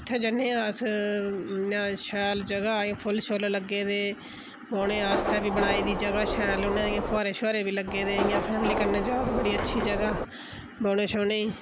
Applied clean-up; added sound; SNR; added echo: none; Subway, metro, underground; 1 dB; none.